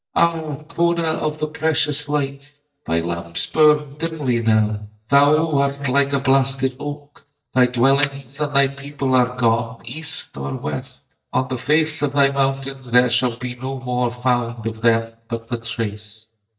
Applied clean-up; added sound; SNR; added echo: neural mask model DeepFilterNet 3.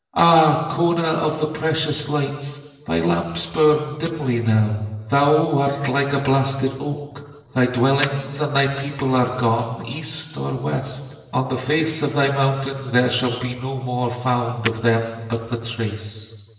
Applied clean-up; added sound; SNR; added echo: neural separator model SepFormer DNS4.